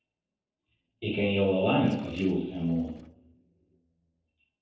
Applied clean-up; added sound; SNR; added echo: neural separator model SepFormer DNS4.